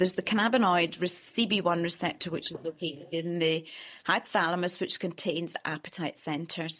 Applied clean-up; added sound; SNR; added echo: neural mask model DeepFilterNet 3.